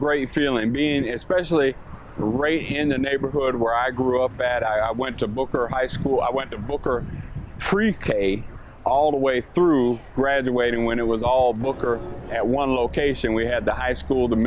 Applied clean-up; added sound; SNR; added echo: none; none; none; none.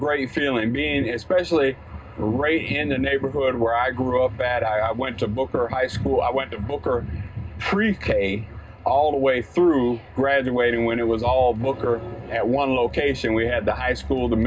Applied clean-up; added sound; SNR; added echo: none; none; none; reverberation time 0.2 s.